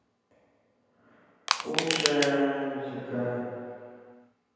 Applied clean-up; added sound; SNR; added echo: none; Crushing; -1 dB; reverberation time 1.9 s.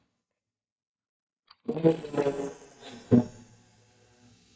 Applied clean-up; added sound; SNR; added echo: neural mask model DeepFilterNet 3.